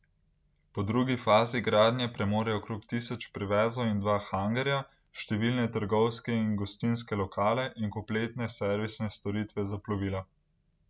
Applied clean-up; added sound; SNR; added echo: none; none; none; none.